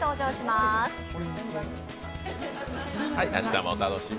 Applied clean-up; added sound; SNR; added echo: none; none; none; none.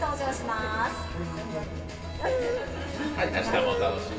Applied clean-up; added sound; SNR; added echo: none; Dog; -2 dB; reverberation time 2.6 s.